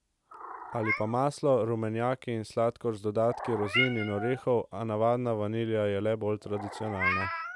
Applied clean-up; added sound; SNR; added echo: none; Meow; 8 dB; none.